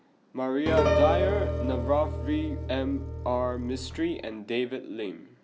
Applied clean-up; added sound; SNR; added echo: none; Piano; -1 dB; none.